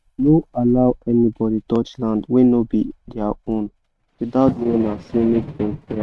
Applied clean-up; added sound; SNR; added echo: neural mask model RNNoise.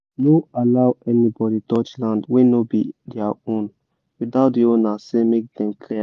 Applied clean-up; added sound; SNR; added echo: none; none; none; none.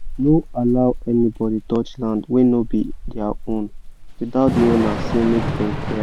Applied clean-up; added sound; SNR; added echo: none; Thunder / Rain; 7 dB; none.